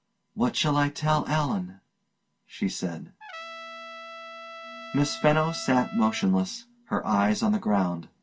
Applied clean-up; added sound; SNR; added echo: none; Trumpet; 14 dB; reverberation time 0.1 s.